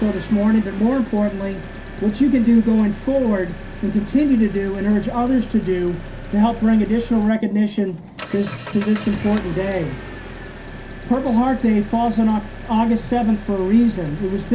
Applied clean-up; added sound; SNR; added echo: none; Engine; 14 dB; reverberation time 0.3 s.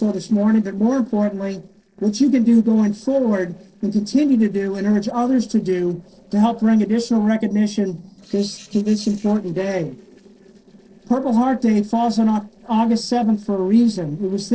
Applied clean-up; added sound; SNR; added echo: neural separator model SepFormer DNS4.